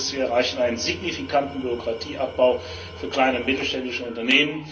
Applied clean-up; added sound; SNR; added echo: none; Tools; 16 dB; reverberation time 0.3 s.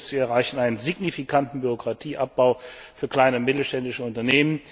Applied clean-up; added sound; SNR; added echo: none; none; none; none.